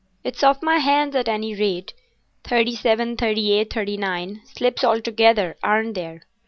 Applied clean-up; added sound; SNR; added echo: none; none; none; none.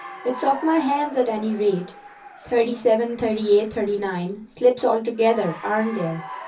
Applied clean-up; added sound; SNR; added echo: none; Applause / Cheering; 17 dB; reverberation time 0.3 s.